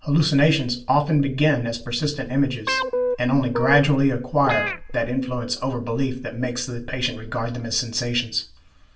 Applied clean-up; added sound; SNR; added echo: none; Guitar; 4 dB; reverberation time 0.3 s.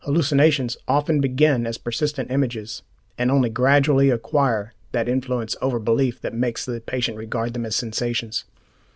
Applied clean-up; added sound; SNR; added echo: none; none; none; none.